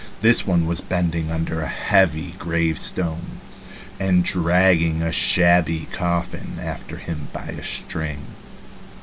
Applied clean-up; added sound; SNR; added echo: none; none; none; none.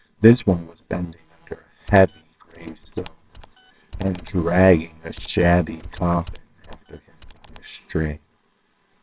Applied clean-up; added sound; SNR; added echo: neural separator model SepFormer WHAMR!.